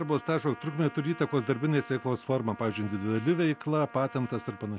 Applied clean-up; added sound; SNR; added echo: none; Trumpet; 19 dB; none.